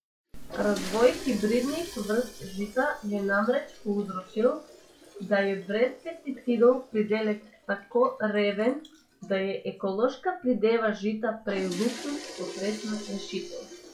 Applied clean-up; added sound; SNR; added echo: classical method log-MMSE.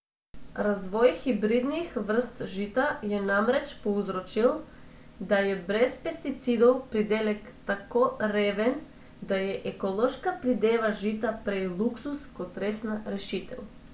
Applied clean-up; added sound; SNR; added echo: none; none; none; none.